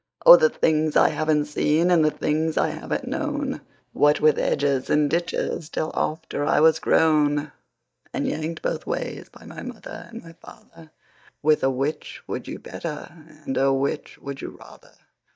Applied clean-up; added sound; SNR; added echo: neural mask model DeepFilterNet 3.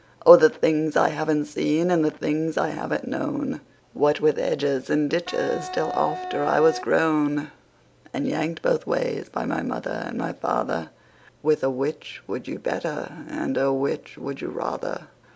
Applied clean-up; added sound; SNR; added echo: none; Wind instrument, woodwind instrument; 9 dB; none.